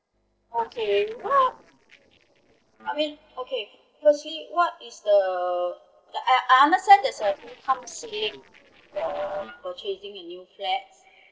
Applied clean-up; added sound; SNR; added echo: neural separator model SepFormer DNS4.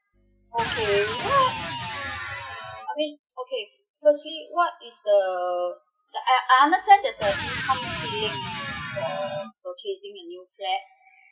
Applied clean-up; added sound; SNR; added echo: classical method Wiener filter.